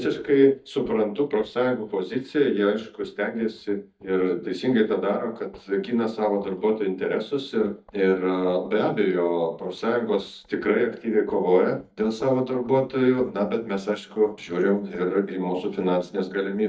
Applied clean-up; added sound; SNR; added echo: neural mask model DeepFilterNet 3.